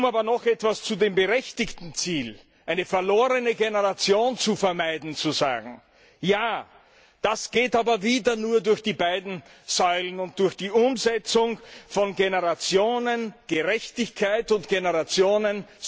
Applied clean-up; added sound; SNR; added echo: none; none; none; none.